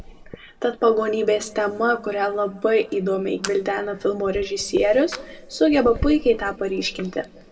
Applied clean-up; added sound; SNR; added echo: none; Fire; 15 dB; reverberation time 0.9 s.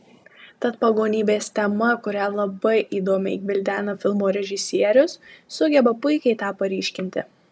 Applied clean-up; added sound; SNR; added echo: none; none; none; none.